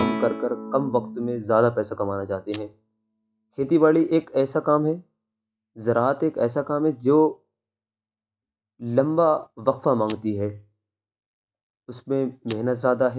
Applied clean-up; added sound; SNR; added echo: classical method log-MMSE.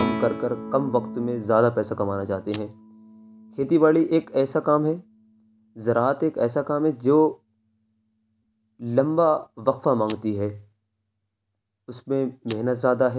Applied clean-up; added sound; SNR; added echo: none; Rattle (instrument) + Guitar; 14 dB; none.